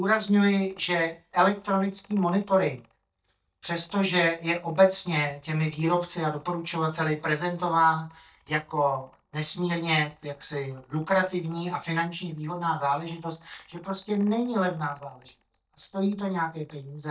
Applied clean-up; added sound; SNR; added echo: neural mask model DeepFilterNet 3.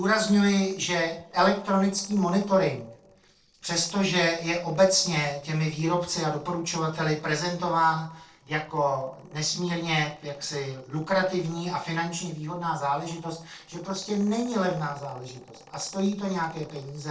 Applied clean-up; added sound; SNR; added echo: neural separator model SepFormer DNS4.